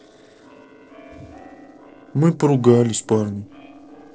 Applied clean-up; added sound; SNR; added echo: neural separator model SepFormer DNS4.